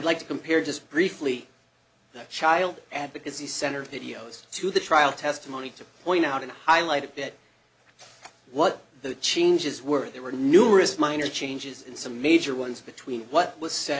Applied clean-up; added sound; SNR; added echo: none; none; none; none.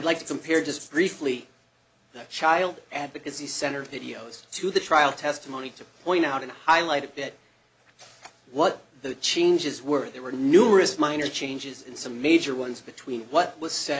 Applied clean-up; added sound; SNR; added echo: none; Rattle (instrument); 19 dB; none.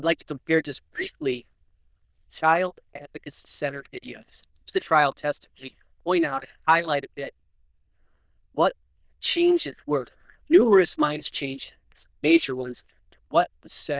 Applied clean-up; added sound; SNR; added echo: neural diffusion model UNIVERSE++.